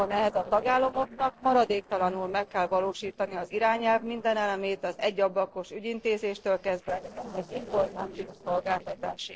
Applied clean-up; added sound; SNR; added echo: neural separator model SepFormer DNS4.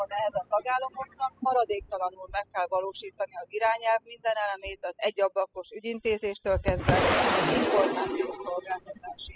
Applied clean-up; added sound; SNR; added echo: classical method spectral subtraction.